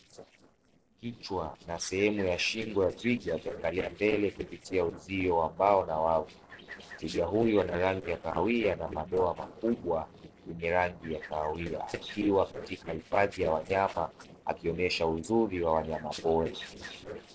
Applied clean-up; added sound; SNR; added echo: neural separator model SepFormer DNS4.